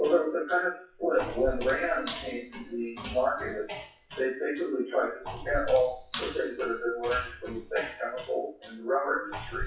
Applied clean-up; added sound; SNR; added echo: classical method WPE with log-MMSE.